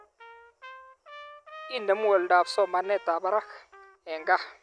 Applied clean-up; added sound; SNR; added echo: none; Trumpet; 19 dB; none.